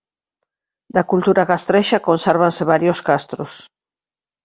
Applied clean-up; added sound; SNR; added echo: none; none; none; none.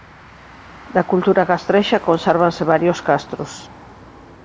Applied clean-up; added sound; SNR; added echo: none; Motor vehicle (road); 20 dB; none.